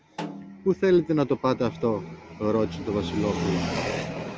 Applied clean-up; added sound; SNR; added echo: none; Snare drum; 17 dB; none.